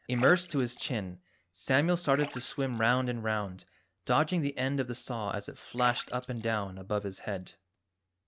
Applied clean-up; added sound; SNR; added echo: neural mask model RNNoise.